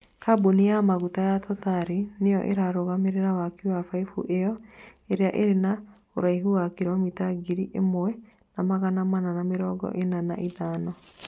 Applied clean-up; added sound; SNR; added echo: none; none; none; none.